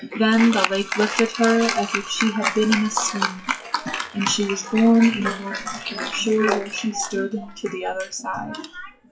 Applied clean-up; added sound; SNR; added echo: classical method WPE with log-MMSE.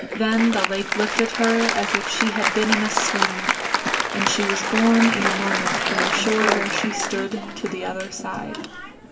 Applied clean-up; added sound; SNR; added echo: none; Applause; 0 dB; reverberation time 1.3 s.